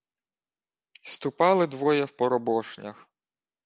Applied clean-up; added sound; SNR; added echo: none; none; none; none.